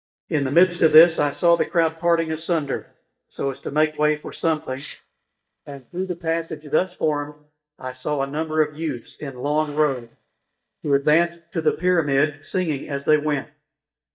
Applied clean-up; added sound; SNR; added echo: neural mask model DeepFilterNet 3.